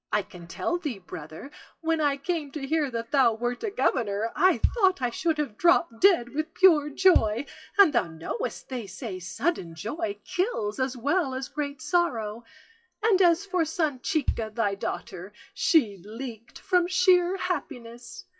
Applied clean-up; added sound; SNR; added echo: classical method WPE with log-MMSE.